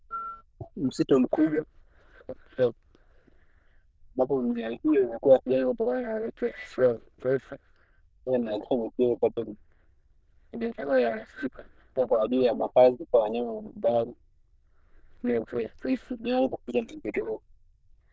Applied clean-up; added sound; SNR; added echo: neural diffusion model UNIVERSE++.